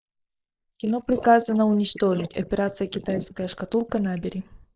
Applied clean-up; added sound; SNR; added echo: neural mask model Resemble Enhance denoiser.